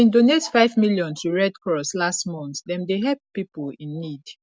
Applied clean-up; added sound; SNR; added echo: none; none; none; none.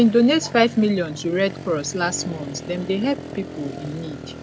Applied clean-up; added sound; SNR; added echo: none; Motorcycle; 13 dB; none.